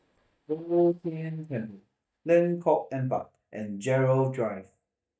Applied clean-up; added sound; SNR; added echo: neural mask model DeepFilterNet 3.